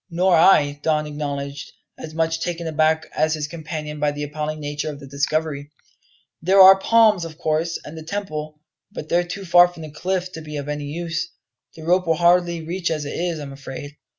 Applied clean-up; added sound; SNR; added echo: none; none; none; none.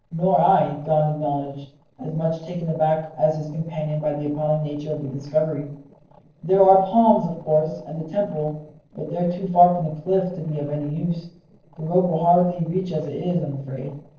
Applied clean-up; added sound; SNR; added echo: neural separator model SepFormer DNS4.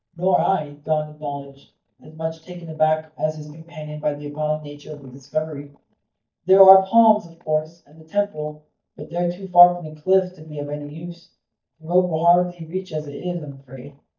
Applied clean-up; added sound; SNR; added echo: neural mask model DeepFilterNet 3.